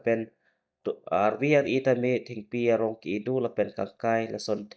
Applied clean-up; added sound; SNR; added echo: neural mask model DeepFilterNet 3.